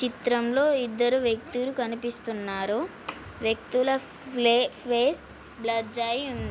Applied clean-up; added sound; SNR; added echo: none; none; none; none.